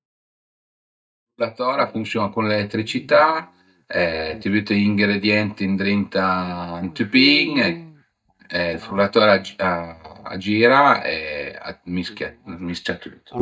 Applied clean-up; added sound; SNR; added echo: neural mask model DeepFilterNet 3.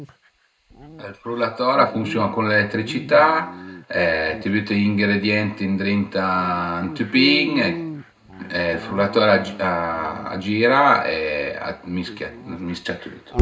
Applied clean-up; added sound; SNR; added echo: none; Dog; 12 dB; reverberation time 0.2 s.